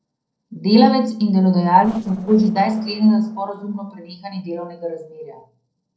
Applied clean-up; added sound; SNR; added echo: neural separator model SepFormer DNS4.